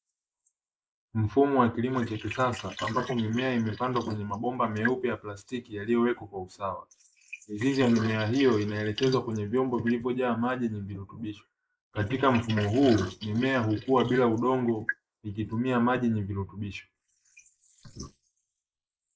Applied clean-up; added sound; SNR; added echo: neural mask model Resemble Enhance denoiser.